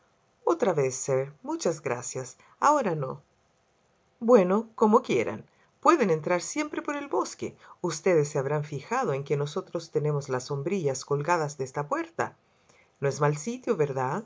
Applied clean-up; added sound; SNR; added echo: none; none; none; none.